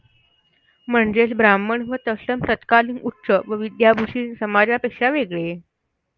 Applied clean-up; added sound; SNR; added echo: none; none; none; none.